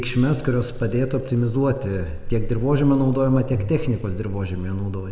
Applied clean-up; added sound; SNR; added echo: none; Bowed string instrument; 12 dB; reverberation time 1.8 s.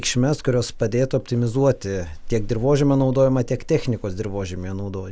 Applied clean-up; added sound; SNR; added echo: none; none; none; none.